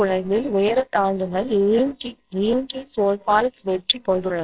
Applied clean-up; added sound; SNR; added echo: neural separator model SepFormer WHAMR!.